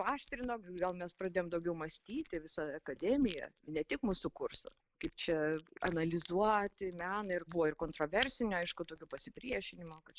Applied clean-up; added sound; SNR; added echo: neural mask model Resemble Enhance denoiser.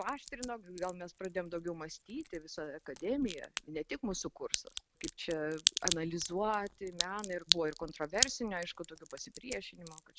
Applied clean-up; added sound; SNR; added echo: none; Crack; 1 dB; none.